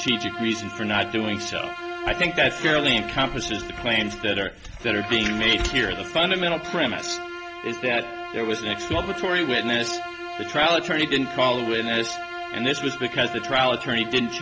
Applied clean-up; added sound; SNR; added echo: none; Bowed string instrument; 9 dB; none.